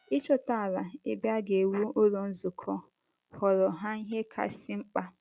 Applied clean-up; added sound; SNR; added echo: none; none; none; none.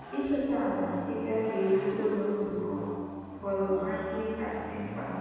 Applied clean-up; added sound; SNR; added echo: none; Vehicle; 16 dB; reverberation time 2.1 s.